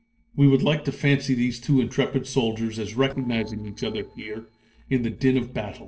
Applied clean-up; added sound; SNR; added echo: neural separator model SepFormer DNS4.